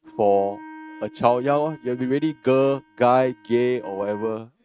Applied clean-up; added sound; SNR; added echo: neural mask model RNNoise.